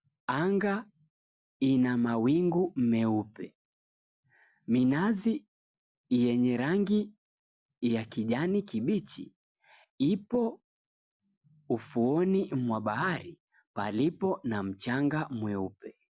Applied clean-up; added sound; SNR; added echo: none; none; none; none.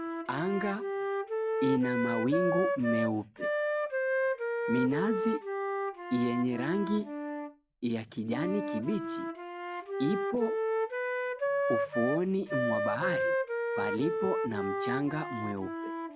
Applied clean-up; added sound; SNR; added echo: none; Wind instrument, woodwind instrument; -1 dB; none.